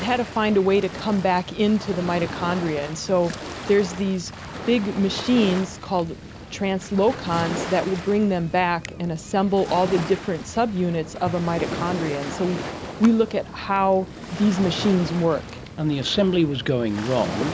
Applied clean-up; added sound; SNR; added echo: none; Waves, surf; 11 dB; none.